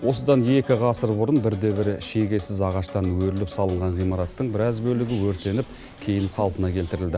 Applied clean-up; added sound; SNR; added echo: none; none; none; none.